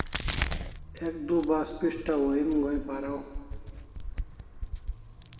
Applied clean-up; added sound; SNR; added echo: none; Crack; 5 dB; reverberation time 1.8 s.